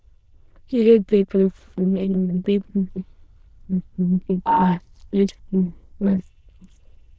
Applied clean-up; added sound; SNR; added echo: neural diffusion model UNIVERSE++.